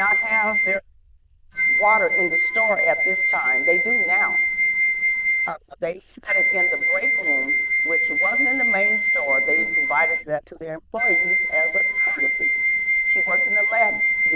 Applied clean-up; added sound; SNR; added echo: neural diffusion model UNIVERSE++.